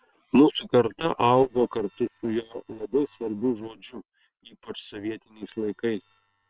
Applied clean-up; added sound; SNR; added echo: neural separator model SepFormer WHAM!.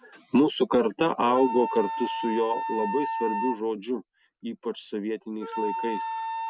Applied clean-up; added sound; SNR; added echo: none; Wind instrument, woodwind instrument; 6 dB; none.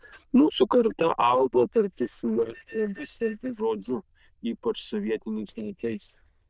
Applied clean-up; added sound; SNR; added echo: neural diffusion model UNIVERSE++.